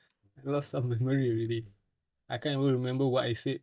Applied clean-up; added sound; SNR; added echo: neural mask model DeepFilterNet 3.